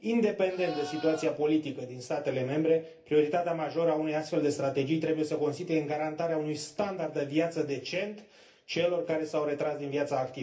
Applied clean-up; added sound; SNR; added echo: none; Livestock, farm animals, working animals; 15 dB; reverberation time 0.3 s.